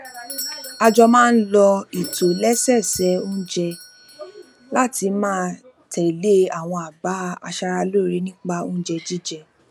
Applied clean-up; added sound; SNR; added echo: none; Doorbell; 19 dB; none.